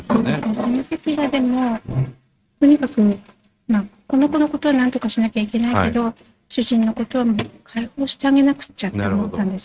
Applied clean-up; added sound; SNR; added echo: neural mask model RNNoise.